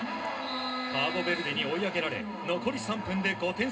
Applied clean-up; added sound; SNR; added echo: none; none; none; reverberation time 0.2 s.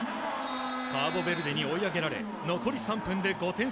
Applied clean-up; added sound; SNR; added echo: none; none; none; none.